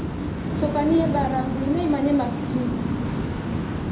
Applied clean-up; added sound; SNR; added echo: none; Waves, surf; 1 dB; reverberation time 0.4 s.